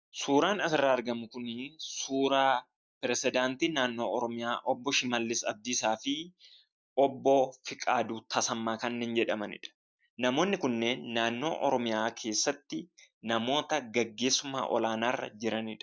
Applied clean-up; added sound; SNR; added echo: none; none; none; none.